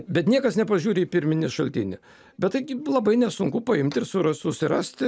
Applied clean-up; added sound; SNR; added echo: none; none; none; none.